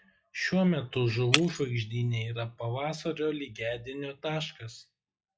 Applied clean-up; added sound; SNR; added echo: classical method log-MMSE.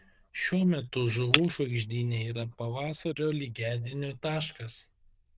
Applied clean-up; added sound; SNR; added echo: neural diffusion model UNIVERSE++.